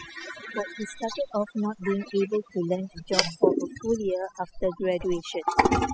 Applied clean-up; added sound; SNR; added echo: classical method spectral subtraction.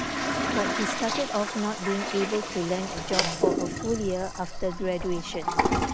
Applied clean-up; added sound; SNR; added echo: none; Toilet flush; -1 dB; none.